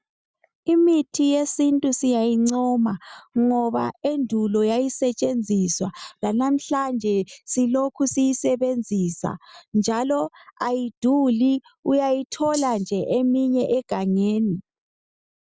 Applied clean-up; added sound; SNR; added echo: none; Rattle (instrument); 13 dB; none.